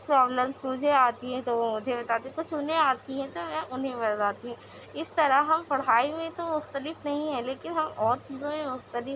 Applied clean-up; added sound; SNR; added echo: none; none; none; none.